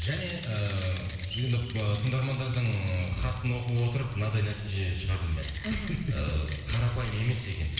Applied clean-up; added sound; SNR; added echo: none; Keys jangling; -2 dB; reverberation time 1.6 s.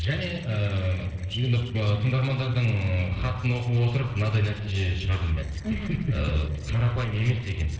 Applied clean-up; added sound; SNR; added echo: neural separator model SepFormer DNS4.